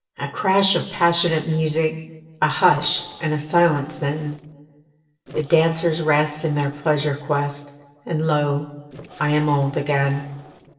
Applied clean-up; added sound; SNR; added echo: neural separator model SepFormer DNS4.